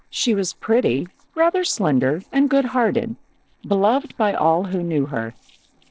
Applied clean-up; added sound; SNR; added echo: neural separator model SepFormer DNS4.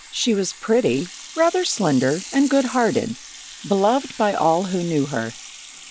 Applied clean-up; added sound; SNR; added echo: none; Sink (filling or washing) / Water tap, faucet; 17 dB; none.